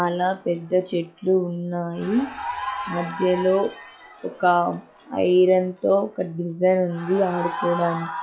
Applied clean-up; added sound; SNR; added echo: classical method log-MMSE.